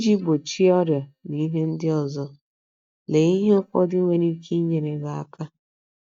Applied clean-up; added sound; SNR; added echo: neural mask model DeepFilterNet 3.